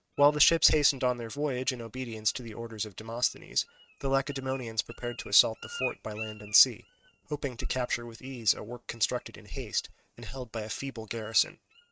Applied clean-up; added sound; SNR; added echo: neural mask model RNNoise.